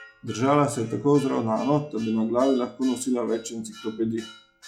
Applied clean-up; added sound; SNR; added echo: classical method log-MMSE.